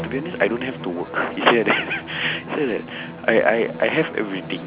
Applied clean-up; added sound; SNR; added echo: none; Bowed string instrument; 12 dB; none.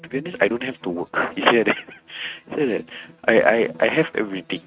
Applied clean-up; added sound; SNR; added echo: neural mask model RNNoise.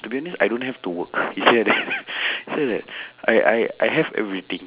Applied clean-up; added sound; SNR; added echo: none; none; none; none.